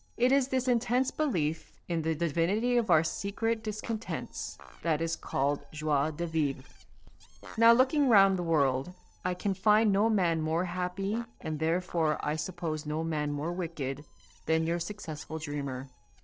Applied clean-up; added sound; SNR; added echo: neural separator model SepFormer DNS4.